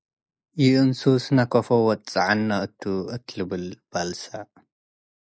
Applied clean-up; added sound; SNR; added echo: neural mask model Resemble Enhance denoiser.